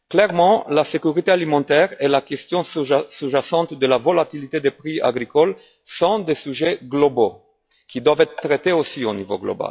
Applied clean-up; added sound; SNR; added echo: classical method log-MMSE.